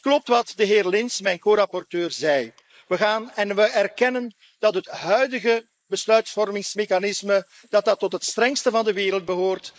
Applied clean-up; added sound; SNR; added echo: neural mask model Resemble Enhance denoiser.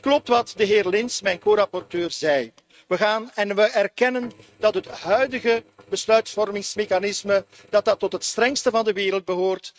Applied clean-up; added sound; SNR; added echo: neural mask model RNNoise.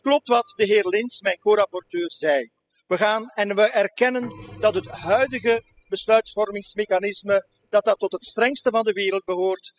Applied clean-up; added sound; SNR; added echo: classical method spectral subtraction.